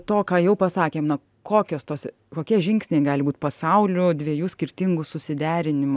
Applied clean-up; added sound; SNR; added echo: none; none; none; none.